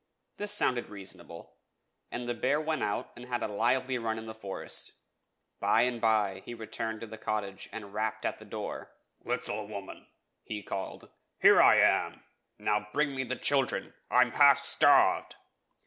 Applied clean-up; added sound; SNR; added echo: none; none; none; none.